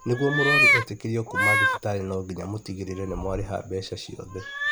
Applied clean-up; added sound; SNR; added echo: none; Meow; -3 dB; none.